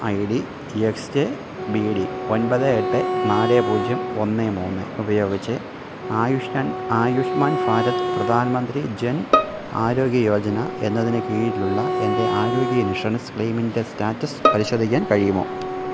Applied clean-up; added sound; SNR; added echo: none; Bowed string instrument + Wind instrument, woodwind instrument; 4 dB; none.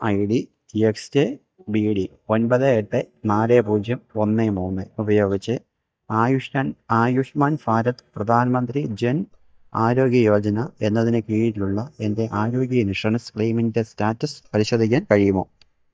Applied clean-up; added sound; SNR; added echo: neural mask model DeepFilterNet 3.